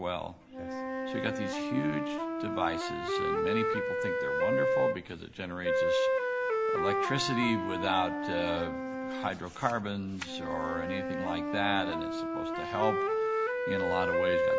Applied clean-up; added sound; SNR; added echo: none; Wind instrument, woodwind instrument; -3 dB; none.